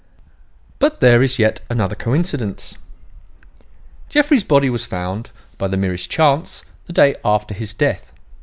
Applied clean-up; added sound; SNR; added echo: none; none; none; none.